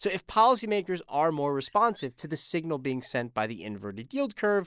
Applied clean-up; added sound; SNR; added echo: neural mask model DeepFilterNet 3.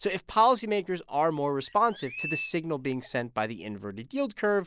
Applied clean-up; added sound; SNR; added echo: none; Chirp, tweet; 11 dB; none.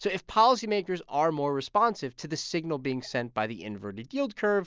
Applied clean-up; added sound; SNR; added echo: none; none; none; none.